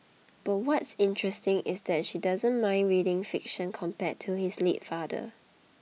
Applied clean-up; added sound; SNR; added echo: none; none; none; none.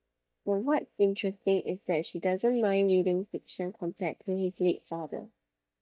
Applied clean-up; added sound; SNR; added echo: neural mask model DeepFilterNet 3.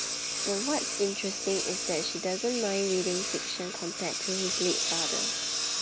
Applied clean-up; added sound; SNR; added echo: none; Engine; -1 dB; none.